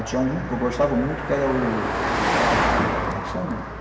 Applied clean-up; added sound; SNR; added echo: none; Car passing by; -1 dB; reverberation time 1.9 s.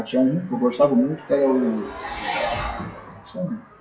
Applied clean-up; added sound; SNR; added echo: classical method WPE with log-MMSE.